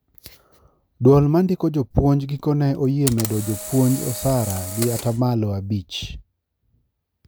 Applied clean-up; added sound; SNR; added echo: none; Camera; 12 dB; none.